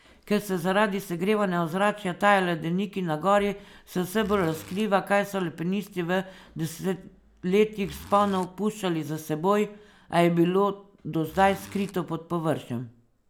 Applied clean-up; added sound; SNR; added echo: none; Zipper (clothing); 18 dB; none.